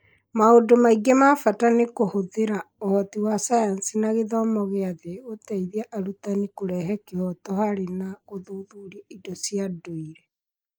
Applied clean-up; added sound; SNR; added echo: neural mask model Resemble Enhance denoiser.